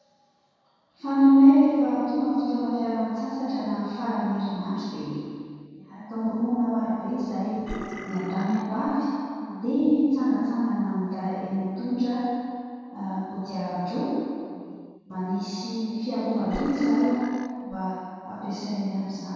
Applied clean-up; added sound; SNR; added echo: none; Burping, eructation; 14 dB; reverberation time 2.1 s.